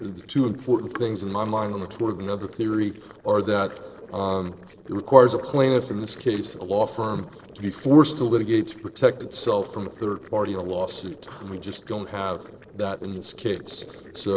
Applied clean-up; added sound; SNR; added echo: neural separator model SepFormer DNS4.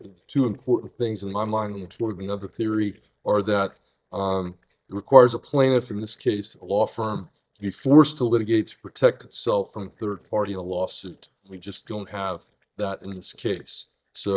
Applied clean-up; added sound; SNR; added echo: neural mask model DeepFilterNet 3.